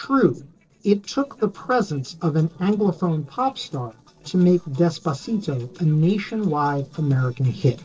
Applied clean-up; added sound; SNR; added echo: neural separator model SepFormer DNS4.